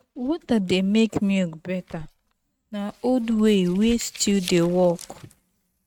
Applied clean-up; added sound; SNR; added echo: neural mask model RNNoise.